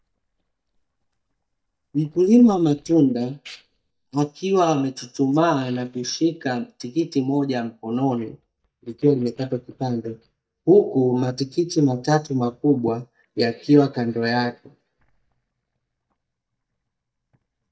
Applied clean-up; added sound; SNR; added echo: neural mask model DeepFilterNet 3.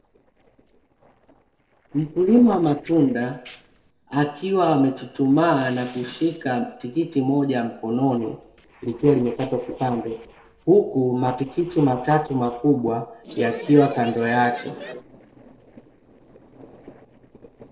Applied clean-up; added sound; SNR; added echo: neural separator model SepFormer DNS4.